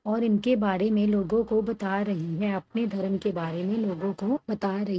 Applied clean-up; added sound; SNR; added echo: neural mask model RNNoise.